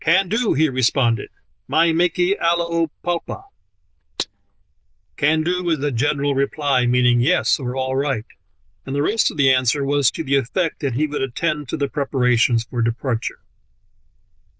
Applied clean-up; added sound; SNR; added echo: neural diffusion model UNIVERSE++.